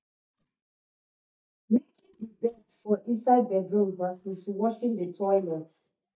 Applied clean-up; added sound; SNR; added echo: neural mask model DeepFilterNet 3.